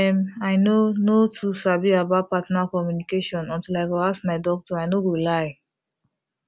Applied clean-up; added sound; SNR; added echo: none; none; none; none.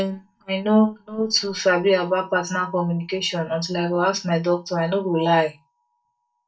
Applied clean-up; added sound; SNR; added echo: neural mask model DeepFilterNet 3.